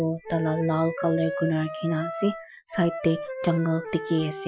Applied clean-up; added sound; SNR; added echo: classical method Wiener filter.